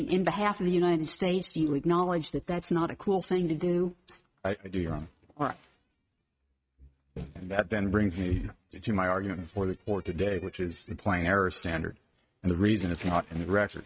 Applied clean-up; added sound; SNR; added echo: neural mask model RNNoise.